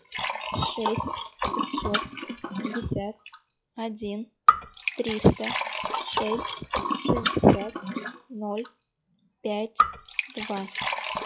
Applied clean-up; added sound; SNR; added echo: classical method log-MMSE.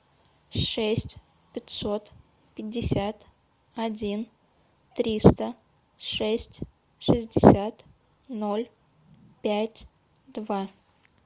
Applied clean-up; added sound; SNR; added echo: none; none; none; none.